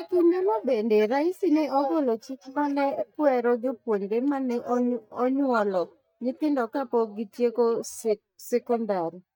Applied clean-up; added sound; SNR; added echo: neural mask model DeepFilterNet 3.